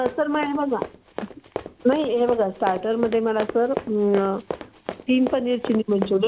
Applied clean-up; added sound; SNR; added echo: none; Run; 11 dB; none.